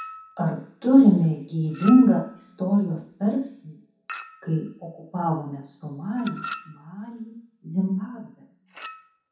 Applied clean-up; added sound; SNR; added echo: none; Chink, clink; 19 dB; reverberation time 0.7 s.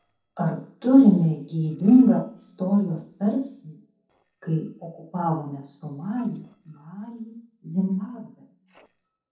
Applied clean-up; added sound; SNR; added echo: neural separator model SepFormer DNS4.